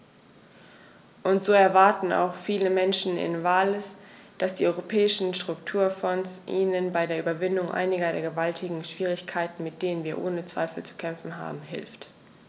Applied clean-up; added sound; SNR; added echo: none; none; none; none.